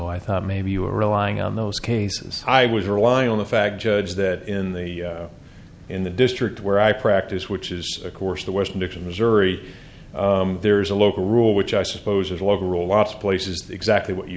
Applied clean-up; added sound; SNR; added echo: none; none; none; none.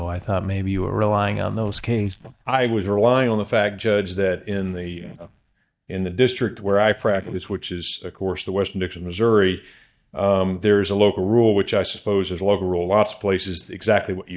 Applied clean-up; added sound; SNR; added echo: neural mask model DeepFilterNet 3.